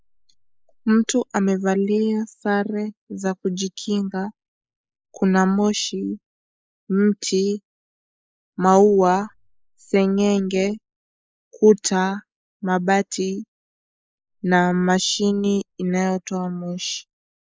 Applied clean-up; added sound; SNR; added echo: neural mask model Resemble Enhance denoiser.